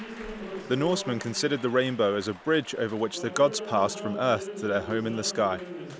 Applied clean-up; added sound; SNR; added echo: none; Applause; 11 dB; none.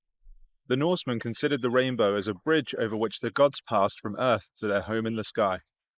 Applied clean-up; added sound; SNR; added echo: neural mask model Resemble Enhance denoiser.